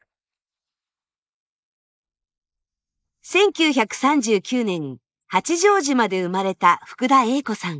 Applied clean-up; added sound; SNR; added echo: neural mask model Resemble Enhance denoiser.